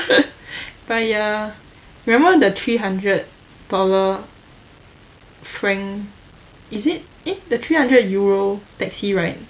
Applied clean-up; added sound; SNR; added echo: none; none; none; none.